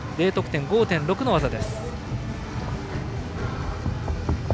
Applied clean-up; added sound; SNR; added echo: none; Sliding door; 13 dB; none.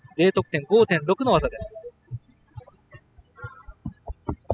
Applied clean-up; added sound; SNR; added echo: classical method spectral subtraction.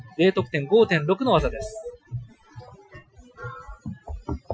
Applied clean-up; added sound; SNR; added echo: classical method Wiener filter.